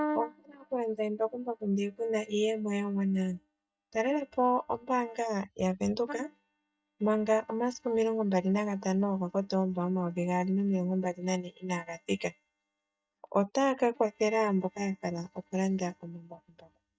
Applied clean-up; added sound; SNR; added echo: neural mask model DeepFilterNet 3.